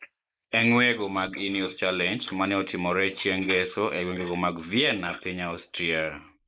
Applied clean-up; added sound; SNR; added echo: neural mask model Resemble Enhance denoiser.